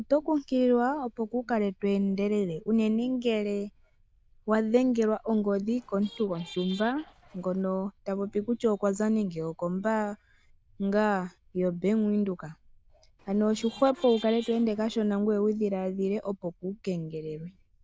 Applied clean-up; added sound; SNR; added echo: neural diffusion model UNIVERSE++.